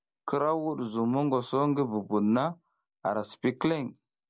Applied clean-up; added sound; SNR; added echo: none; none; none; none.